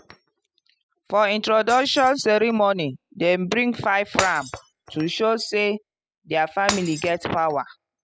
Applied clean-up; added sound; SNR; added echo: classical method spectral subtraction.